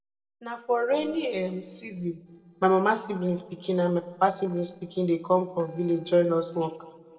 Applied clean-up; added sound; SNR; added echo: neural separator model SepFormer DNS4.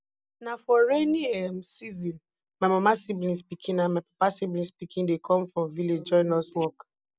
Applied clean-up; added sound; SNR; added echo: none; none; none; none.